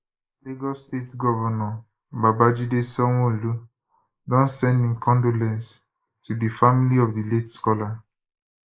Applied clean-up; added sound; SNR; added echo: neural mask model Resemble Enhance denoiser.